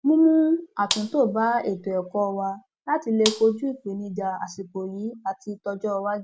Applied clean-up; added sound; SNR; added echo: none; Gunshot, gunfire; 9 dB; none.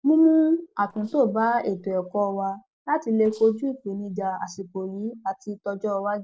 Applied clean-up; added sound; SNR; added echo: neural separator model SepFormer DNS4.